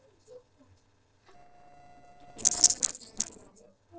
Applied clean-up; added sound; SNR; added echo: neural separator model SepFormer DNS4.